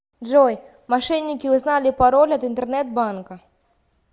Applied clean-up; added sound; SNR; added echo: none; none; none; none.